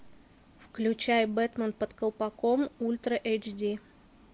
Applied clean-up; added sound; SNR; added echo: none; none; none; none.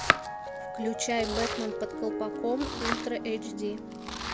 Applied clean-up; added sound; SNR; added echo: none; Domestic sounds, home sounds + Piano; -1 dB; none.